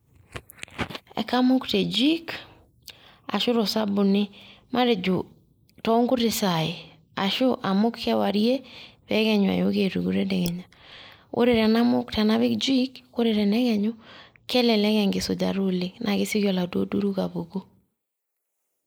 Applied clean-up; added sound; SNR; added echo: neural mask model Resemble Enhance denoiser.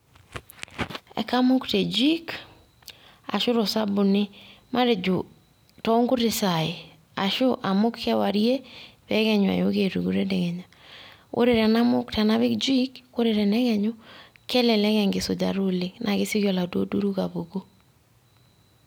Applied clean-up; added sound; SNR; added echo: none; none; none; none.